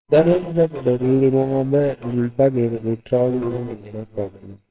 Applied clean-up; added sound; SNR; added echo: neural separator model SepFormer WHAMR!.